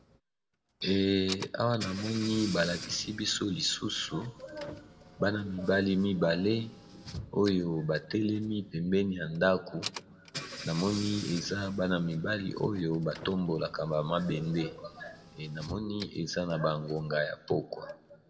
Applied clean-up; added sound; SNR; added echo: none; Engine / Car; 15 dB; reverberation time 2.0 s.